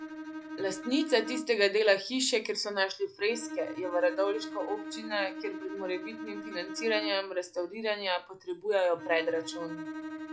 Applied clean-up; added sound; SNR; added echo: none; Bowed string instrument; 10 dB; none.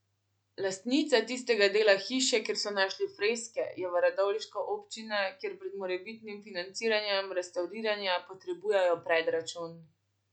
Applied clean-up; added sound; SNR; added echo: none; none; none; none.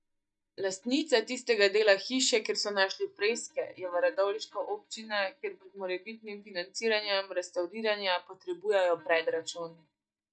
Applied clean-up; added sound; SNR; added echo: neural mask model DeepFilterNet 3.